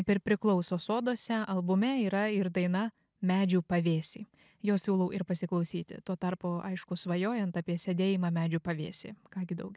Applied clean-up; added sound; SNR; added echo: none; none; none; none.